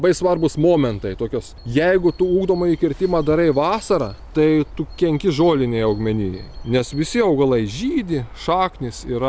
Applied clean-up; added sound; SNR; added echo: none; none; none; none.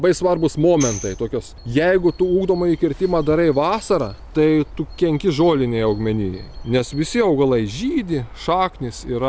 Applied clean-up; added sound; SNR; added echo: none; Tambourine; 16 dB; none.